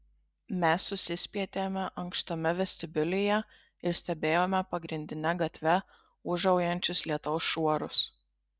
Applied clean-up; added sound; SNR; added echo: none; none; none; none.